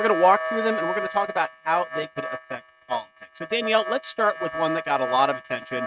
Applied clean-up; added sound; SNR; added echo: neural mask model RNNoise.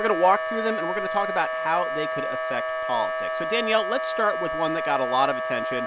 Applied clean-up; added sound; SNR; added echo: none; Wind instrument, woodwind instrument; 2 dB; none.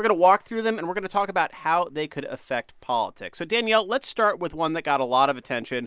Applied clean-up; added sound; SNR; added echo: none; none; none; none.